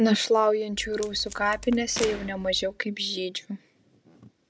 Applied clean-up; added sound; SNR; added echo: none; Packing tape, duct tape + Gunshot, gunfire; 13 dB; none.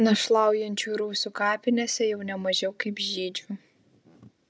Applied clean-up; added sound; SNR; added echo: none; none; none; none.